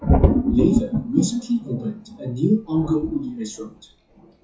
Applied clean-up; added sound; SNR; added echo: classical method WPE with log-MMSE.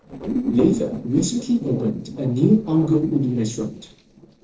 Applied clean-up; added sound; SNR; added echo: neural separator model SepFormer DNS4.